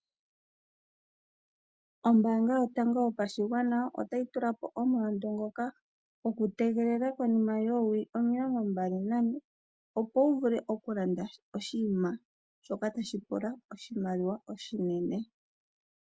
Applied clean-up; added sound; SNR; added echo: none; none; none; none.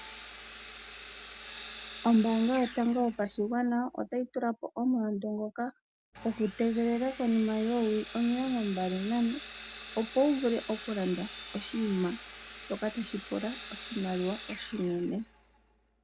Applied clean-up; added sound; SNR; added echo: none; Sawing; 13 dB; none.